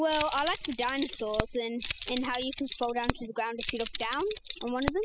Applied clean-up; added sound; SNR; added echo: classical method spectral subtraction.